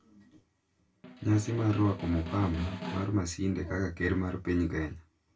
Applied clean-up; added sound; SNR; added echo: none; Snare drum; 11 dB; reverberation time 0.2 s.